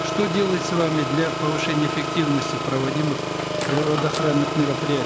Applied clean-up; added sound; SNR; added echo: none; Engine; 2 dB; none.